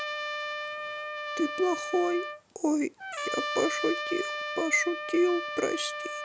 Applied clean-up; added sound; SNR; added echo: none; Trumpet; 4 dB; none.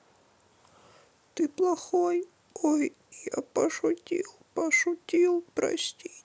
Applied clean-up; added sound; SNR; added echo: none; none; none; none.